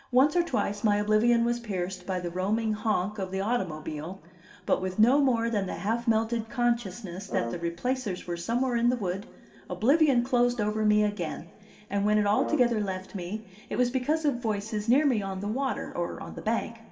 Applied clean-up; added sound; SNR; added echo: none; Brass instrument; 11 dB; reverberation time 2.6 s.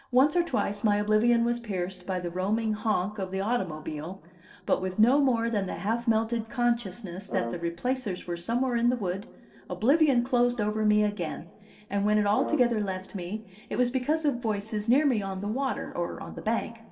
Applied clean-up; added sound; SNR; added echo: neural separator model SepFormer DNS4.